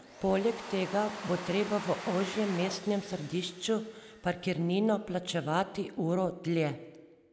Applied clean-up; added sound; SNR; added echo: none; Domestic sounds, home sounds; 15 dB; none.